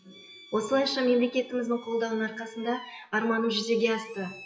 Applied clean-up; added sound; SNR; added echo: classical method WPE with log-MMSE.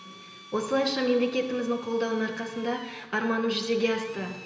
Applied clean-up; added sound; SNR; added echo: none; Drill; 19 dB; reverberation time 0.9 s.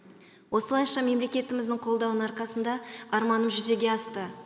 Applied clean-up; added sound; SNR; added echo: none; none; none; none.